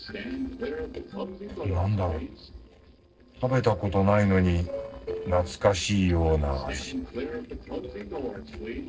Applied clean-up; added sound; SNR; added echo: neural separator model SepFormer DNS4.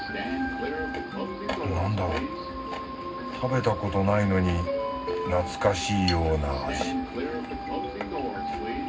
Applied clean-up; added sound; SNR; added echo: none; Subway, metro, underground; 7 dB; reverberation time 0.4 s.